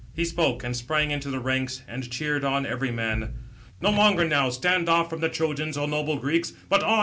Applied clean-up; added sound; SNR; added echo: none; Car; 20 dB; none.